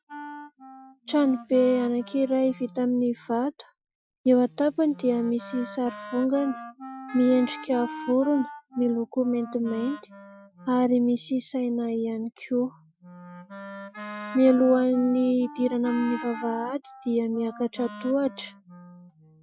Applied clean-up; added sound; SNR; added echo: classical method Wiener filter.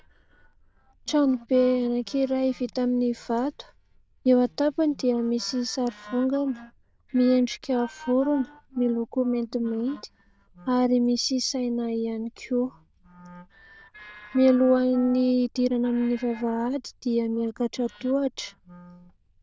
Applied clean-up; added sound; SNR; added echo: neural diffusion model UNIVERSE++.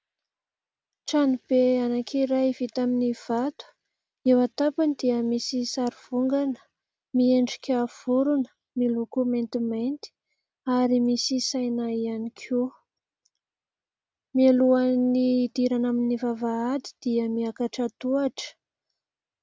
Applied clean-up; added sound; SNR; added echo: none; none; none; none.